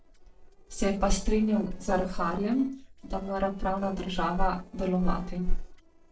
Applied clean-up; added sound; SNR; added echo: neural separator model SepFormer DNS4.